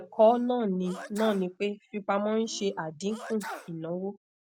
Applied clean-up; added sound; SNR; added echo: none; Sneeze; 17 dB; none.